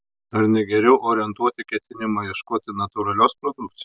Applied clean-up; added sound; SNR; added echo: none; none; none; none.